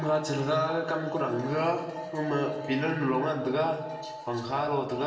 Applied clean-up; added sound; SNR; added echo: none; Alarm; 11 dB; reverberation time 1.2 s.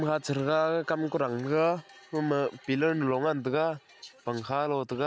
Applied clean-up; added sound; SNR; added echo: none; none; none; none.